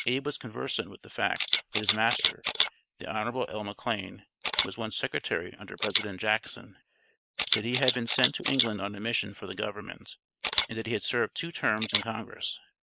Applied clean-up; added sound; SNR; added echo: neural mask model Resemble Enhance denoiser.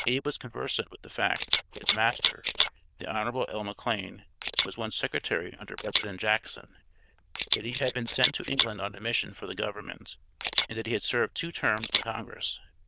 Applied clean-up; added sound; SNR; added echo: neural diffusion model UNIVERSE++.